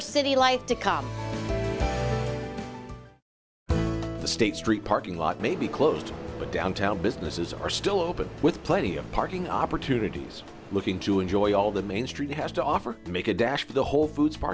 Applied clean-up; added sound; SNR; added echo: none; none; none; none.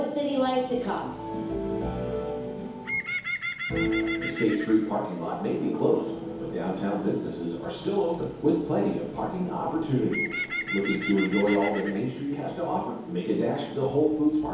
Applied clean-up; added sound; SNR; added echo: none; Bird; 11 dB; reverberation time 2.2 s.